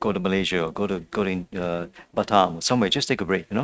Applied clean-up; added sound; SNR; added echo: neural mask model RNNoise.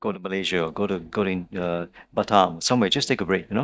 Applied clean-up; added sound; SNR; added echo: neural mask model DeepFilterNet 3.